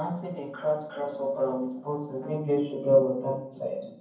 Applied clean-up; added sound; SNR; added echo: none; Brass instrument; 19 dB; reverberation time 0.9 s.